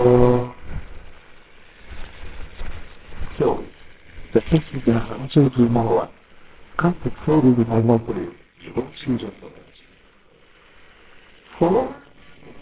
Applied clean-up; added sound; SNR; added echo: neural separator model SepFormer WHAMR!.